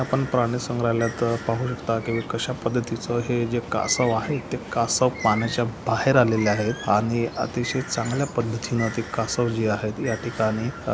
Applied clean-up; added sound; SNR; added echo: none; Bird; 13 dB; none.